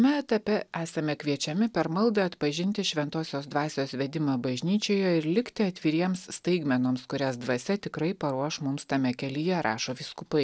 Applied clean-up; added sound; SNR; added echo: none; none; none; none.